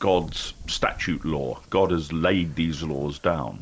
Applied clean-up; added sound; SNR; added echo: none; Wind; 17 dB; none.